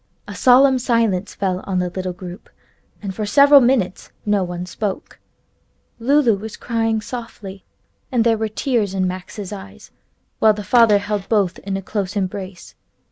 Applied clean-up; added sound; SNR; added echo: none; Cupboard open or close / Door; 16 dB; none.